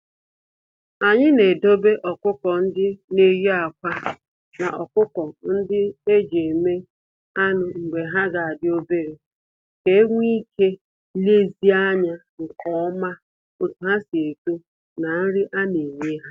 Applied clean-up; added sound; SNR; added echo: none; none; none; none.